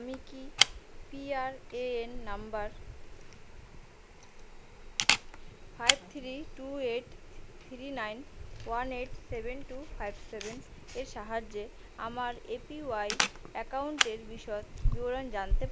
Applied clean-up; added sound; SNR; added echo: none; Camera; -3 dB; none.